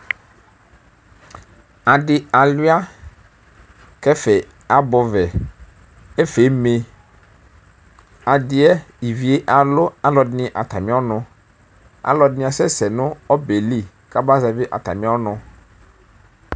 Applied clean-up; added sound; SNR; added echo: none; none; none; none.